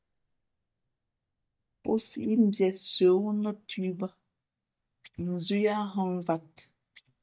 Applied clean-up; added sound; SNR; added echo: neural mask model DeepFilterNet 3.